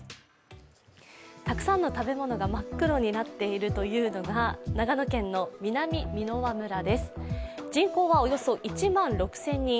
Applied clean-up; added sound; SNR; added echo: none; none; none; none.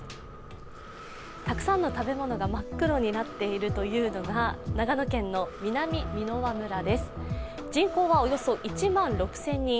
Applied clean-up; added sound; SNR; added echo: none; Breathing; 15 dB; none.